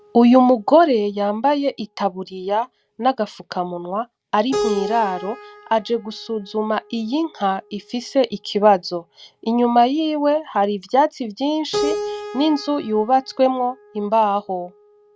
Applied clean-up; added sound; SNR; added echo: none; Keyboard (musical); 13 dB; none.